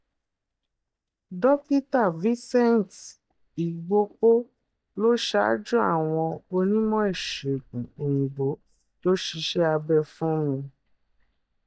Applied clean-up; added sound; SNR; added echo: neural mask model DeepFilterNet 3.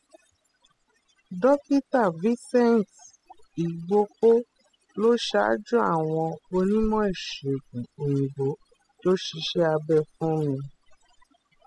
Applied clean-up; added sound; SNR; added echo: classical method spectral subtraction.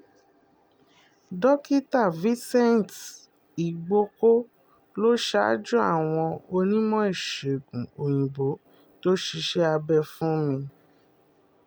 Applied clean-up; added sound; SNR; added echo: none; none; none; none.